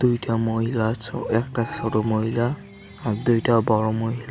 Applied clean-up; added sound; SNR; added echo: none; Alarm + Electric guitar; 18 dB; none.